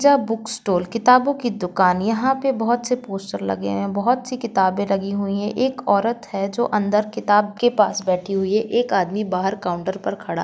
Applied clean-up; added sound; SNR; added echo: none; none; none; none.